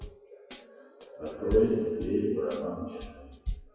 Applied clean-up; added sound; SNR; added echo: classical method WPE with log-MMSE.